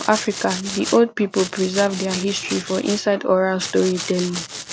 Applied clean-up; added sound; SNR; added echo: none; Domestic sounds, home sounds; 11 dB; none.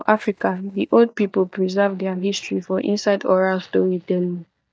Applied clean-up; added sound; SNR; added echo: neural mask model DeepFilterNet 3.